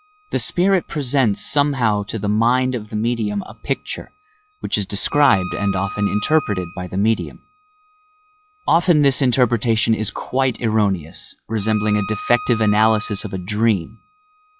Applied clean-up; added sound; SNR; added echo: classical method log-MMSE.